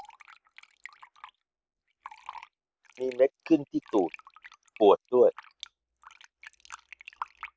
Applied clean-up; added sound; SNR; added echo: none; Fill (with liquid); 19 dB; none.